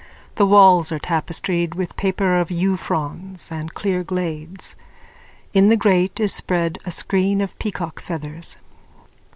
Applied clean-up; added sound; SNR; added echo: none; none; none; none.